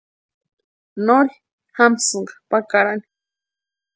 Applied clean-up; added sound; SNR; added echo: none; none; none; none.